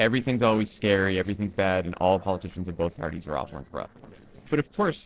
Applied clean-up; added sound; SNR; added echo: neural separator model SepFormer DNS4.